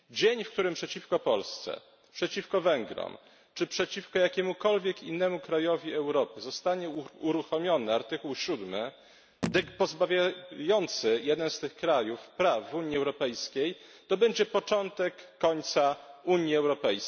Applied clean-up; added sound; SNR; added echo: none; Telephone; 10 dB; none.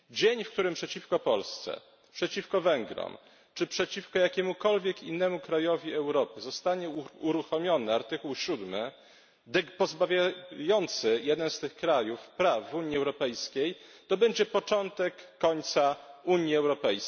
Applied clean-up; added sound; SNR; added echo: none; none; none; none.